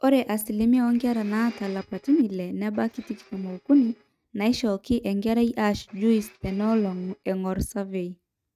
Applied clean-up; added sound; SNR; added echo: neural mask model RNNoise.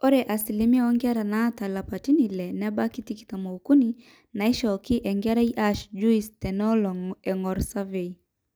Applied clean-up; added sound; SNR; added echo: none; none; none; none.